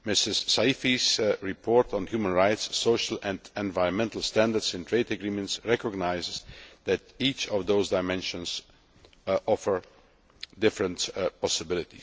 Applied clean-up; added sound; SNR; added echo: none; none; none; none.